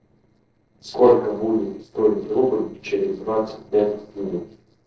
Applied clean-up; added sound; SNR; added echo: neural separator model SepFormer DNS4.